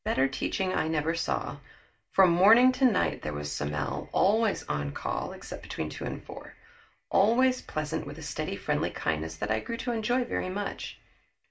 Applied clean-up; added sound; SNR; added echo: none; none; none; reverberation time 0.2 s.